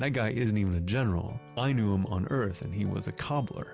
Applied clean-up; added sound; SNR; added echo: none; none; none; none.